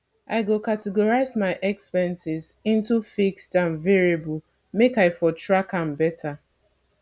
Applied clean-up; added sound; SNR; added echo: none; none; none; none.